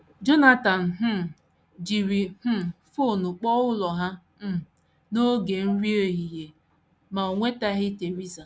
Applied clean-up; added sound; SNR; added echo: none; none; none; none.